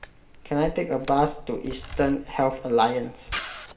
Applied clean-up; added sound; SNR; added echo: none; Camera; 12 dB; reverberation time 1.9 s.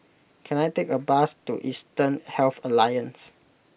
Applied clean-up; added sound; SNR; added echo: none; none; none; none.